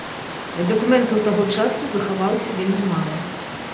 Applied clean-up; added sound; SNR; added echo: none; Water; 9 dB; reverberation time 0.8 s.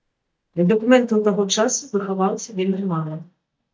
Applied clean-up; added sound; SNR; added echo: neural mask model DeepFilterNet 3.